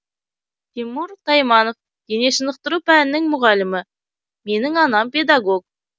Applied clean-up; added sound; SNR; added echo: none; none; none; none.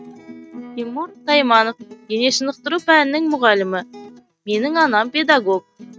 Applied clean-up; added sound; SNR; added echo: neural mask model RNNoise.